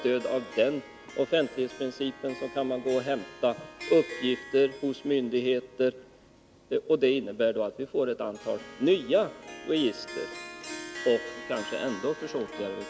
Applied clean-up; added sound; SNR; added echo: none; Harp; 15 dB; none.